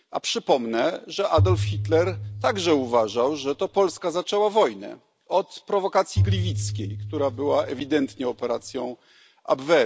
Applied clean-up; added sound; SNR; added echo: none; Bowed string instrument; 4 dB; none.